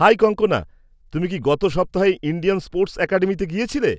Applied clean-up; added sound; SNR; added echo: none; none; none; none.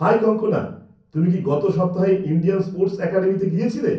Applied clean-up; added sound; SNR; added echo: none; none; none; reverberation time 0.6 s.